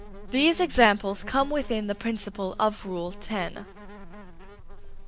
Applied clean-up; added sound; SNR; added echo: none; Insect; 12 dB; none.